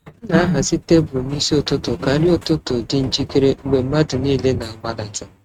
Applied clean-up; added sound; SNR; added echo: neural mask model RNNoise.